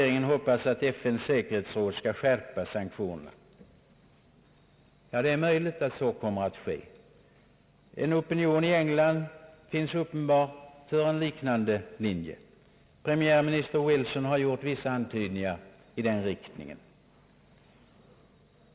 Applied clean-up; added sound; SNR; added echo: none; none; none; none.